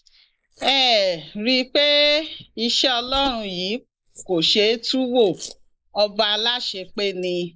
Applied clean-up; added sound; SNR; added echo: neural mask model Resemble Enhance denoiser.